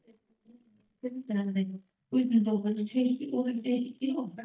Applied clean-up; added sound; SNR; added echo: neural mask model DeepFilterNet 3.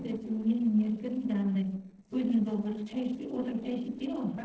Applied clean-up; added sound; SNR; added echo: neural separator model SepFormer DNS4.